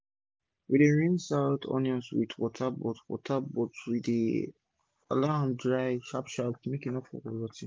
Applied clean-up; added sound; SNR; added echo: none; none; none; none.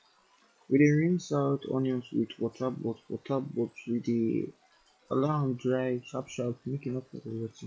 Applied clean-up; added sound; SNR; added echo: classical method log-MMSE.